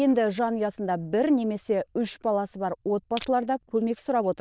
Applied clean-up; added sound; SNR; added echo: neural diffusion model UNIVERSE++.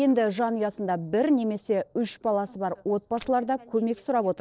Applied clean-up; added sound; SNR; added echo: neural separator model SepFormer DNS4.